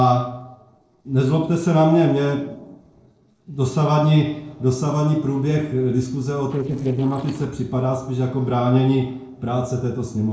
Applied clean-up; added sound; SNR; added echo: neural separator model SepFormer DNS4.